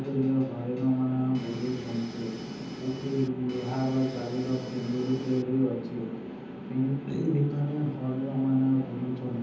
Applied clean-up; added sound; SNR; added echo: none; Domestic sounds, home sounds; 19 dB; reverberation time 0.9 s.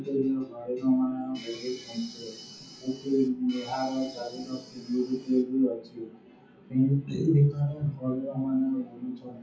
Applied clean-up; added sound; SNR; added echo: classical method WPE with log-MMSE.